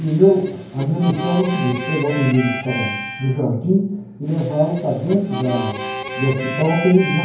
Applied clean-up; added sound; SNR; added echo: none; Harmonica; 10 dB; reverberation time 0.9 s.